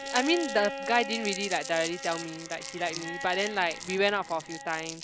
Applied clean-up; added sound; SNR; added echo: none; Bowed string instrument + Crumpling, crinkling; 8 dB; none.